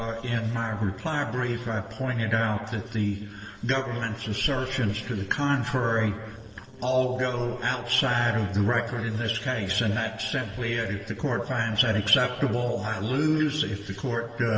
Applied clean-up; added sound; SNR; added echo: neural separator model SepFormer DNS4.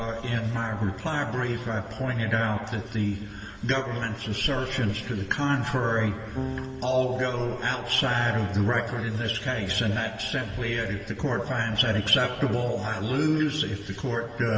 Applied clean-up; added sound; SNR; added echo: none; Electric guitar / Bass guitar; 19 dB; reverberation time 2.2 s.